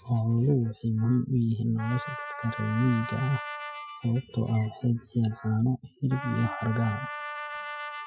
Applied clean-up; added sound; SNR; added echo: classical method Wiener filter.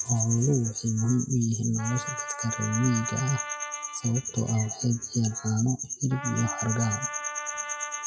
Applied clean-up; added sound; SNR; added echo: classical method log-MMSE.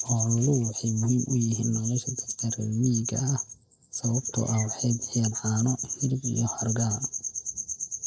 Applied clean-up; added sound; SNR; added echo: neural mask model Resemble Enhance denoiser.